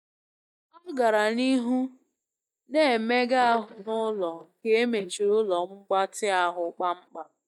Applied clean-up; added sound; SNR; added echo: neural mask model DeepFilterNet 3.